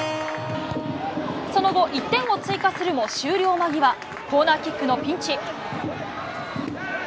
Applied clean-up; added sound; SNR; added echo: none; Keyboard (musical); 15 dB; none.